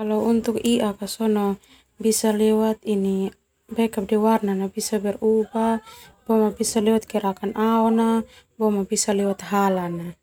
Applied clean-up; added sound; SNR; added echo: none; none; none; none.